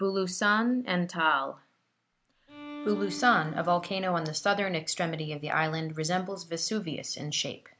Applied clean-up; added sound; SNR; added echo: none; Bowed string instrument; 15 dB; none.